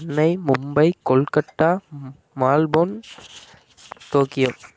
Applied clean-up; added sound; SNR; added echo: none; none; none; none.